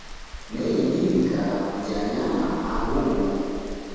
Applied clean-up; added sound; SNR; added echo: none; Rain; 9 dB; reverberation time 2.1 s.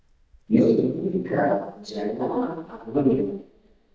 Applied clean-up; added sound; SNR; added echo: neural mask model DeepFilterNet 3.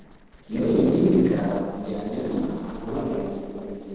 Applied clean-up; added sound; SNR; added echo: neural separator model SepFormer DNS4.